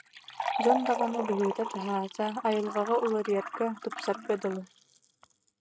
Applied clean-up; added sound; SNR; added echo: neural mask model RNNoise.